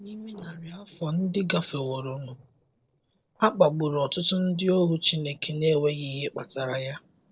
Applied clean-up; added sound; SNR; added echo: neural separator model SepFormer DNS4.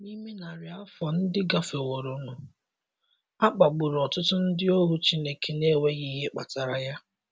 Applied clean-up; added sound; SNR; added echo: none; none; none; none.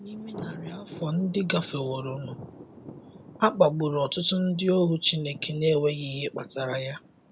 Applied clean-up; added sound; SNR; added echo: none; Thunder; 18 dB; none.